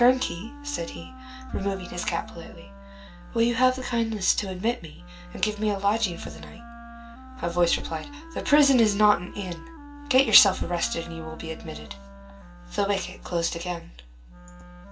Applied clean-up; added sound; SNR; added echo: none; Wind instrument, woodwind instrument; 18 dB; reverberation time 0.2 s.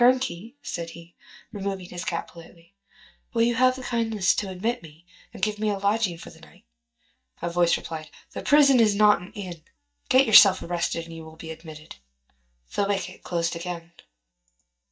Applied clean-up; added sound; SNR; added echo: neural mask model DeepFilterNet 3.